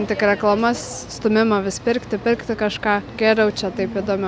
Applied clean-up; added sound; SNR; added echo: none; none; none; none.